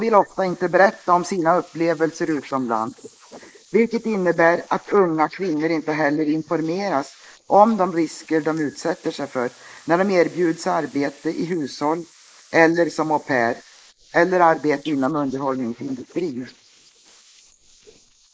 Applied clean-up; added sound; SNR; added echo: neural mask model Resemble Enhance denoiser.